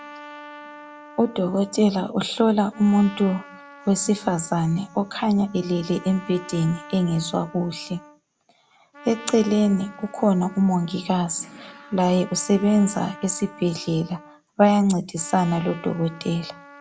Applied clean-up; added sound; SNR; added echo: none; Trumpet; 20 dB; none.